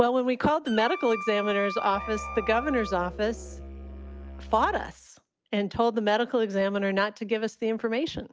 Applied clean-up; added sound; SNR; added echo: none; Wind instrument, woodwind instrument + Musical instrument; 11 dB; none.